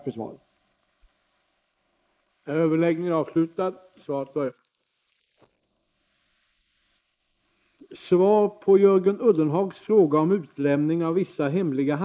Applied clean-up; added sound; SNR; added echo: neural mask model Resemble Enhance denoiser.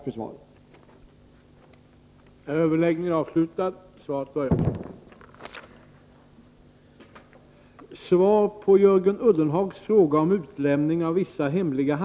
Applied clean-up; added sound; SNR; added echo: none; none; none; none.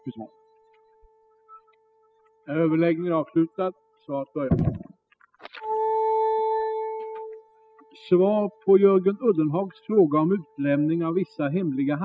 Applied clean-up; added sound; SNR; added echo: classical method spectral subtraction.